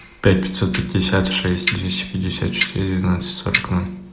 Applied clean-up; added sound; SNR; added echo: none; Clock; 9 dB; none.